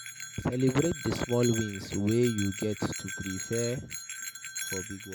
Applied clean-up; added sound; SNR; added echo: none; Bell; 9 dB; none.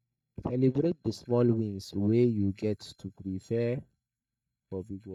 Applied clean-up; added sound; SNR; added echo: neural mask model DeepFilterNet 3.